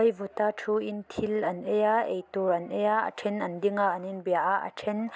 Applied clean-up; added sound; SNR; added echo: none; none; none; none.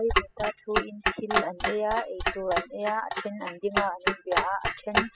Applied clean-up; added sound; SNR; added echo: classical method spectral subtraction.